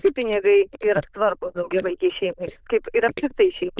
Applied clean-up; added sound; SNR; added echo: neural diffusion model UNIVERSE++.